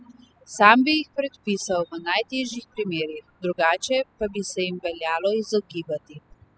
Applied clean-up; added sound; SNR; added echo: classical method spectral subtraction.